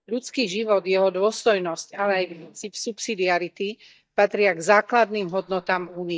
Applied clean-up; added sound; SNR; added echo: neural mask model DeepFilterNet 3.